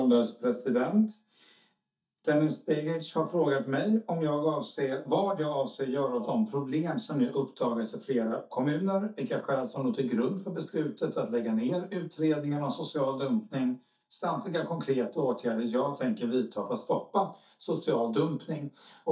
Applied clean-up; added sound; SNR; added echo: neural mask model DeepFilterNet 3.